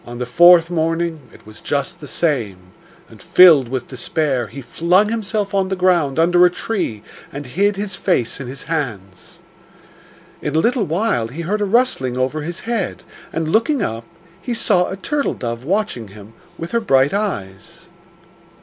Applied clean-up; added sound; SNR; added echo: none; none; none; none.